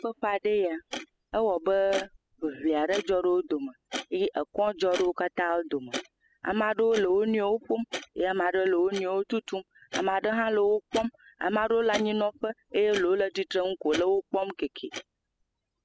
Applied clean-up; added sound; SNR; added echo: classical method spectral subtraction.